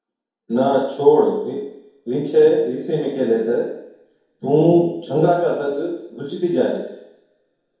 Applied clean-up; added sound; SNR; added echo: none; none; none; reverberation time 0.9 s.